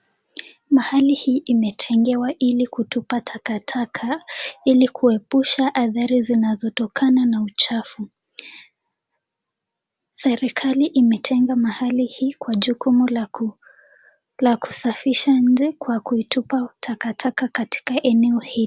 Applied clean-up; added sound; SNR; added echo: none; none; none; none.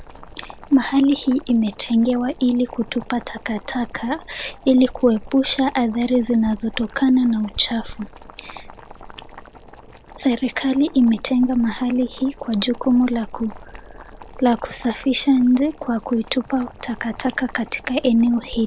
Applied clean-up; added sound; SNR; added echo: none; Writing + Boiling; 18 dB; none.